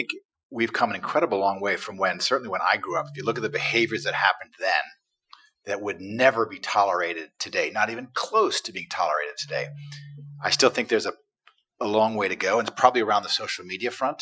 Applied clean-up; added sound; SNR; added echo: classical method Wiener filter.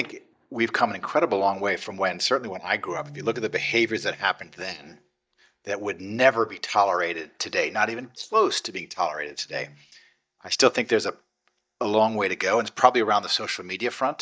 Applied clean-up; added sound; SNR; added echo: neural mask model DeepFilterNet 3.